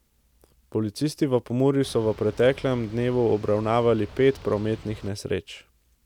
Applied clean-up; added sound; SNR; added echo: none; Boat, Water vehicle; 20 dB; none.